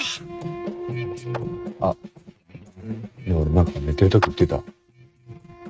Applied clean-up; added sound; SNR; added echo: neural mask model RNNoise.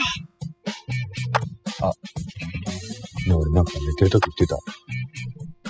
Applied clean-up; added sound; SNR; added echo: classical method spectral subtraction.